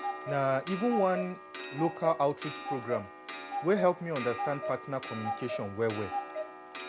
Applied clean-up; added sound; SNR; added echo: none; Clock; 6 dB; none.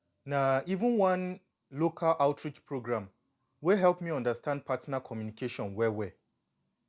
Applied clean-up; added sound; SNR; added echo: none; none; none; none.